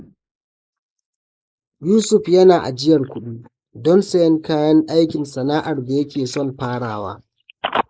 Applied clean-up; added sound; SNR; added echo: neural mask model Resemble Enhance denoiser.